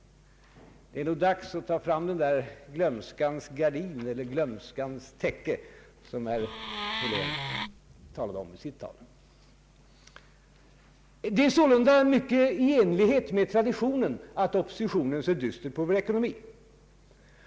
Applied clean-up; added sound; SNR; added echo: none; Wood; 6 dB; none.